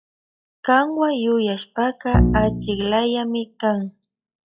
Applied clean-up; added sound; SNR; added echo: classical method log-MMSE.